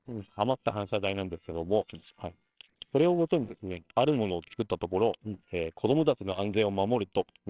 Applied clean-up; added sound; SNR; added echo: neural separator model SepFormer WHAMR!.